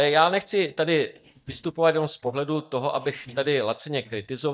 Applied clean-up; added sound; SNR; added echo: neural mask model DeepFilterNet 3.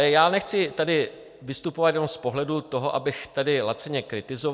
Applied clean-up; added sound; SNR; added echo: none; none; none; none.